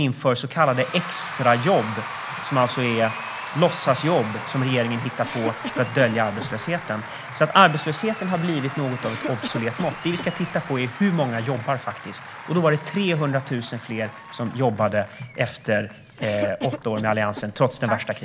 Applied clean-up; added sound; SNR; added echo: none; Cough + Applause / Crowd / Cheering; 11 dB; none.